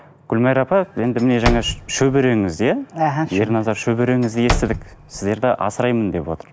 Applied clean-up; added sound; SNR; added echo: none; Slam / Wood; 8 dB; none.